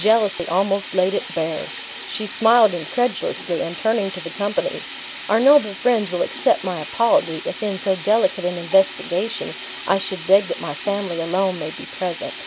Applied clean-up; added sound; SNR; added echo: none; Sink (filling or washing); 13 dB; none.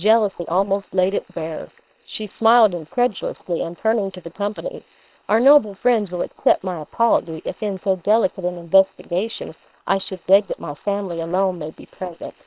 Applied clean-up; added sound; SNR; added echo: neural separator model SepFormer WHAM!.